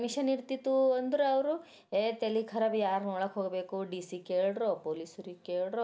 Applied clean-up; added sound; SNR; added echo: none; none; none; none.